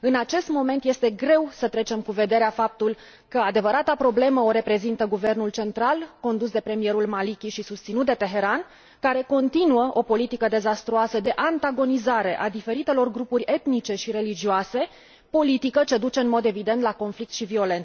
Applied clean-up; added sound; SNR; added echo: none; none; none; none.